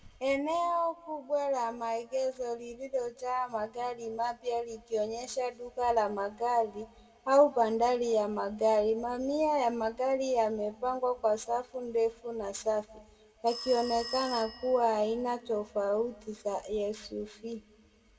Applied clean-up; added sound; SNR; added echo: none; Telephone; 15 dB; reverberation time 1.5 s.